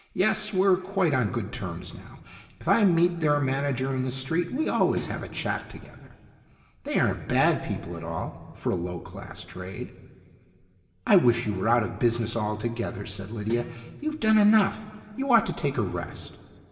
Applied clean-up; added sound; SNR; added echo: none; Guitar; 17 dB; reverberation time 2.2 s.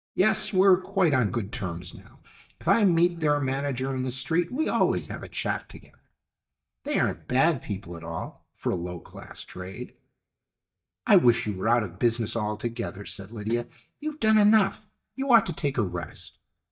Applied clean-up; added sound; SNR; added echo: neural mask model DeepFilterNet 3.